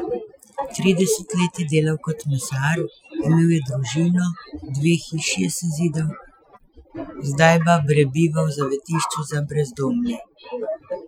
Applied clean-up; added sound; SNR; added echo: classical method Wiener filter.